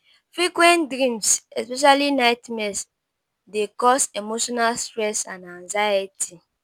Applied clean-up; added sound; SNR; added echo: none; none; none; none.